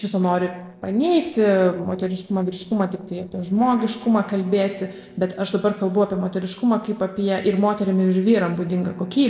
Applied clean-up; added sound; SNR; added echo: neural separator model SepFormer DNS4.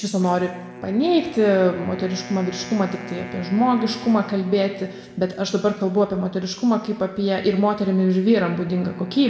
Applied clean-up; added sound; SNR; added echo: none; Wind instrument, woodwind instrument; 18 dB; reverberation time 1.0 s.